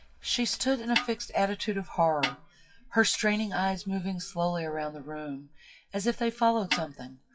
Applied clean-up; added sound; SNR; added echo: classical method WPE with log-MMSE.